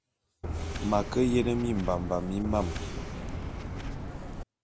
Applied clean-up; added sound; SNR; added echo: none; Subway, metro, underground; 4 dB; none.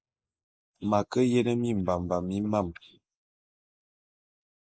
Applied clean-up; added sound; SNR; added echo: neural mask model Resemble Enhance denoiser.